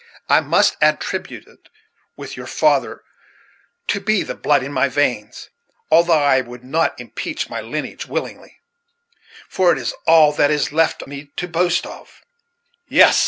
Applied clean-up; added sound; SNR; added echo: none; none; none; none.